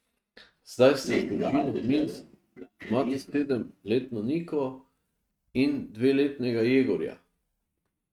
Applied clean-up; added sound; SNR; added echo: neural mask model RNNoise.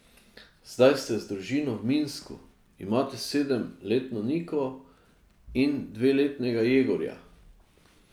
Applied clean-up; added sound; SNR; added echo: none; none; none; none.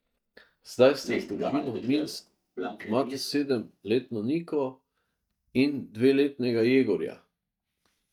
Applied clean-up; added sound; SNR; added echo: neural mask model DeepFilterNet 3.